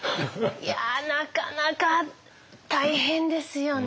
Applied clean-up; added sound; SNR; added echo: none; none; none; none.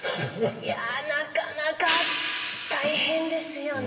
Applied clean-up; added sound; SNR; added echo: none; Hi-hat; 3 dB; reverberation time 2.0 s.